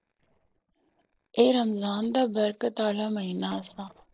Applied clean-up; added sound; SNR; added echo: neural separator model SepFormer DNS4.